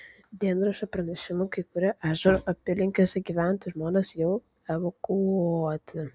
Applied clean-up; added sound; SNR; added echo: none; none; none; none.